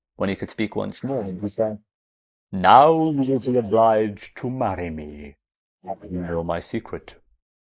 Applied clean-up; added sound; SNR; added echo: neural mask model Resemble Enhance denoiser.